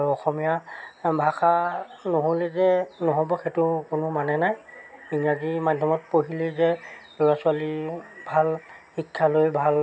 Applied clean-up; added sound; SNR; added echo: none; none; none; none.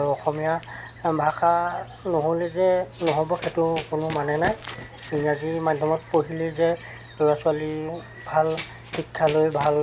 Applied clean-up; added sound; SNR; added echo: none; Run; 15 dB; none.